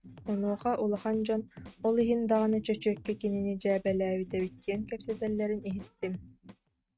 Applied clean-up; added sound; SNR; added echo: neural mask model RNNoise.